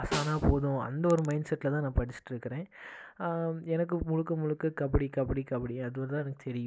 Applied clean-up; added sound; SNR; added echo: none; Snare drum; 12 dB; none.